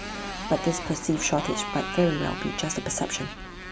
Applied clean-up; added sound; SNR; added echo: none; Motorcycle; 7 dB; none.